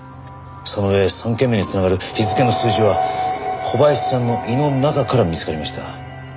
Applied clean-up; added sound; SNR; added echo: none; none; none; none.